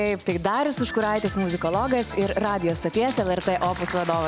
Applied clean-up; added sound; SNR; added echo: none; none; none; none.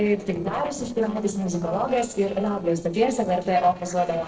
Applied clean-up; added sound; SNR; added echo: neural separator model SepFormer DNS4.